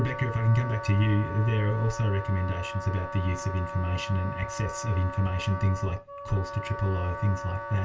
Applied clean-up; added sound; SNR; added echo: none; Wind instrument, woodwind instrument; 10 dB; reverberation time 0.2 s.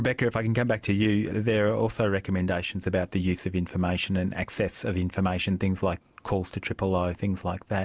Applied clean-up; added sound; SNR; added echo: none; none; none; none.